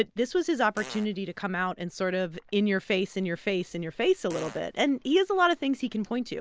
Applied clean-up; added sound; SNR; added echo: none; Fart; 17 dB; none.